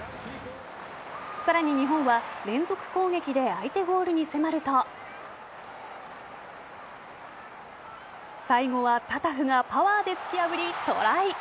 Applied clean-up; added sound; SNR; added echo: none; none; none; none.